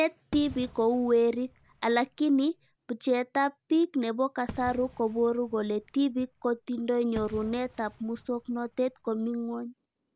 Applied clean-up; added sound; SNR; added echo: none; Fireworks; 19 dB; none.